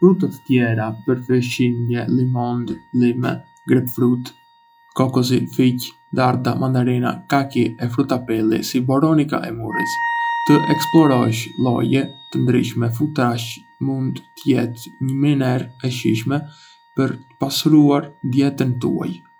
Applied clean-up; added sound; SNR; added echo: classical method log-MMSE.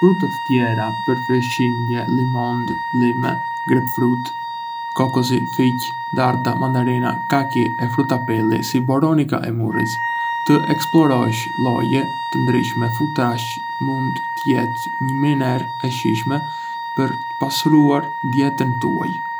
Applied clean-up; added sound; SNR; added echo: none; Wind instrument, woodwind instrument; 6 dB; none.